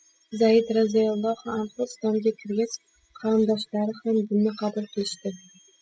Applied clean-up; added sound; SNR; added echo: classical method spectral subtraction.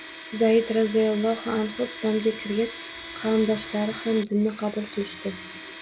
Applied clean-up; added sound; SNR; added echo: none; Domestic sounds, home sounds; 12 dB; none.